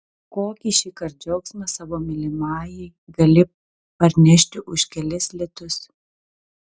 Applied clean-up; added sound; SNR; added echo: none; none; none; none.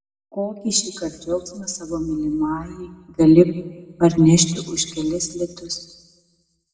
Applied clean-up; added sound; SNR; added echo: none; none; none; reverberation time 1.2 s.